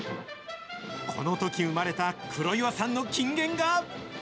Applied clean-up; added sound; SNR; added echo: none; none; none; none.